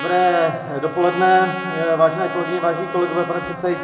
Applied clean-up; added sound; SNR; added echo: none; Trumpet; 10 dB; reverberation time 1.0 s.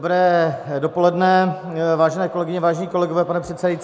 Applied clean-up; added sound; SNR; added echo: none; none; none; none.